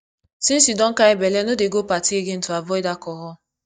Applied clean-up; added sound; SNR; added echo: neural mask model DeepFilterNet 3.